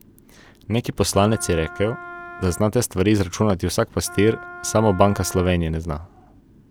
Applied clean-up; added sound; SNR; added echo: none; Wind instrument, woodwind instrument; 16 dB; none.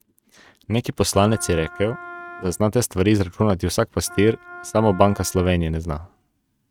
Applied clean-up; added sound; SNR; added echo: neural mask model RNNoise.